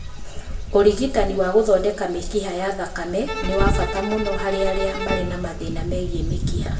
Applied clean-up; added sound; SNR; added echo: none; Bowed string instrument; 10 dB; reverberation time 0.6 s.